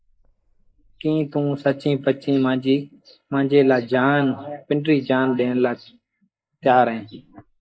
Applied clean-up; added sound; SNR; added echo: neural mask model Resemble Enhance denoiser.